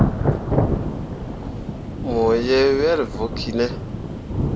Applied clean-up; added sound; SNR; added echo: none; Thunder / Rain; 1 dB; none.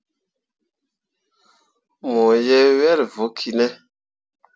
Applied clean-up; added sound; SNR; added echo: none; none; none; none.